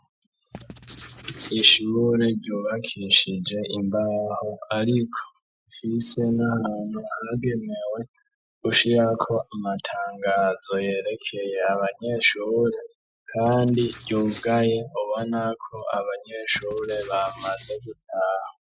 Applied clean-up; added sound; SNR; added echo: classical method Wiener filter.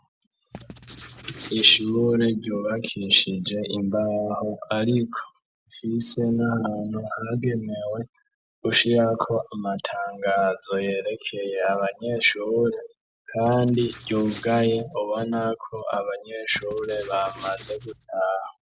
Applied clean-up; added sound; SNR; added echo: none; Writing; 14 dB; none.